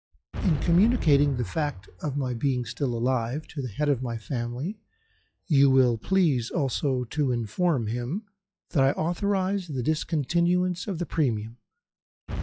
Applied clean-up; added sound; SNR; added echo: classical method log-MMSE.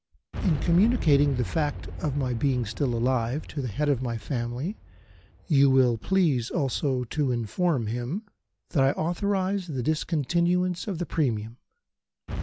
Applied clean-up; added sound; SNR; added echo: none; Boom; 12 dB; none.